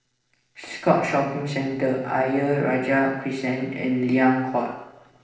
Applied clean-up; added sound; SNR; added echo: neural separator model SepFormer DNS4.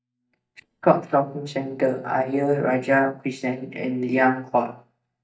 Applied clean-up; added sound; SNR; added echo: neural mask model DeepFilterNet 3.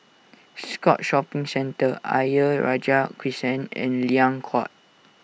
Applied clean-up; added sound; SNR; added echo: none; none; none; none.